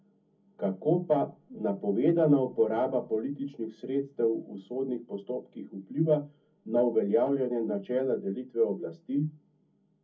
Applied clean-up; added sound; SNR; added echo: none; none; none; reverberation time 0.3 s.